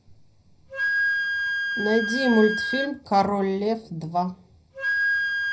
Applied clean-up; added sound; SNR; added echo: none; Wind instrument, woodwind instrument; 1 dB; reverberation time 0.3 s.